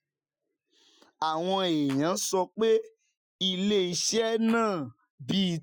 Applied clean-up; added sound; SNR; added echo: classical method Wiener filter.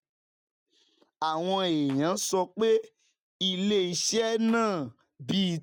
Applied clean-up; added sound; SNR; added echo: neural mask model RNNoise.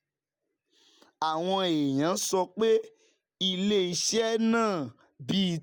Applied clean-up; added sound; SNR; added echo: none; none; none; none.